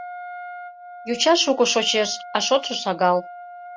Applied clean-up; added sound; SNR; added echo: none; Wind instrument, woodwind instrument; 15 dB; none.